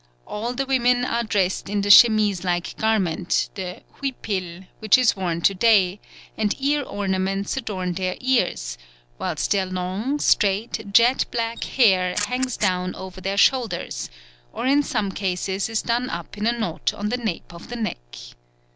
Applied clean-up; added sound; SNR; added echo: none; Camera; 9 dB; none.